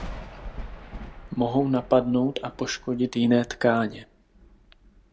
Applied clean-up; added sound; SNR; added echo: none; Thunder; 15 dB; none.